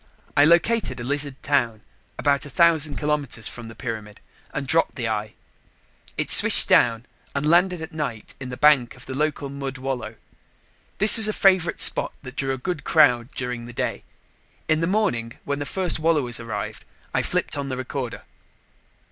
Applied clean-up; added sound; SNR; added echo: none; Bass drum; 8 dB; none.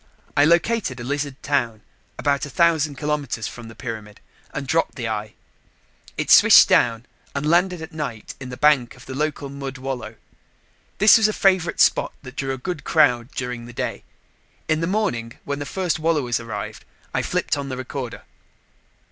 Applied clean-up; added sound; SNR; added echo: none; none; none; none.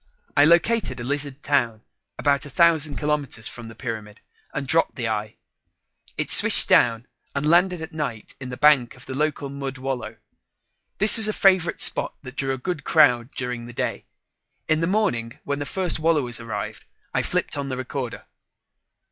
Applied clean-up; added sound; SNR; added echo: classical method log-MMSE.